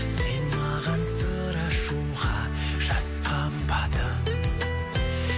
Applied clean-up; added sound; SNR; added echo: none; none; none; none.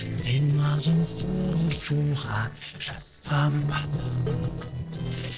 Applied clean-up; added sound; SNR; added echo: neural separator model SepFormer DNS4.